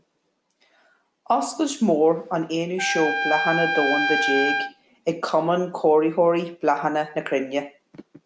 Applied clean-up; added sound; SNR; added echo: none; Trumpet; 2 dB; none.